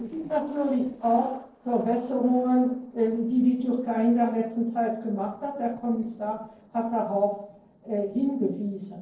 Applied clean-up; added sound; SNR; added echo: neural separator model SepFormer DNS4.